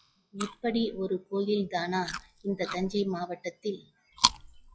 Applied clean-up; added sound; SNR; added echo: classical method log-MMSE.